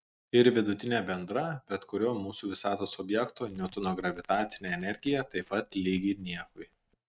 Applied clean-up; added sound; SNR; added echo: neural mask model RNNoise.